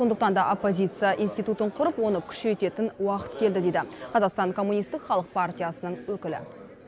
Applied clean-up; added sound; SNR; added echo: none; none; none; none.